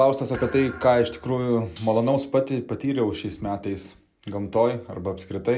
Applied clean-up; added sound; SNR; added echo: none; Cutlery, silverware + Thump, thud; 17 dB; none.